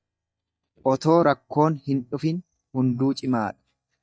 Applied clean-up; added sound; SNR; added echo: neural mask model DeepFilterNet 3.